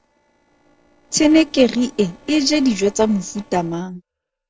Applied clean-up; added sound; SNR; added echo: neural separator model SepFormer DNS4.